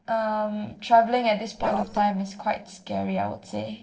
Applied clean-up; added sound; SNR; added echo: neural separator model SepFormer DNS4.